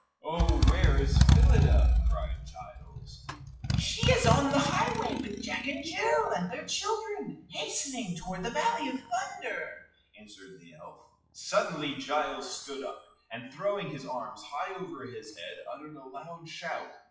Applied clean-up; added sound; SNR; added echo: classical method WPE with log-MMSE.